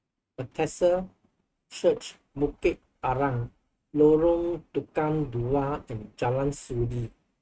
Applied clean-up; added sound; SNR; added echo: neural mask model RNNoise.